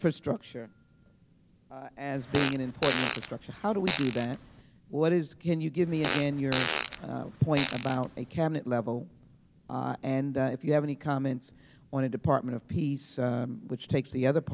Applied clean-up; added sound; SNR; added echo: none; Fart; 5 dB; none.